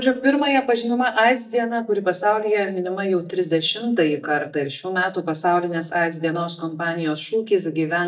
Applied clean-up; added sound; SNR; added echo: neural mask model DeepFilterNet 3.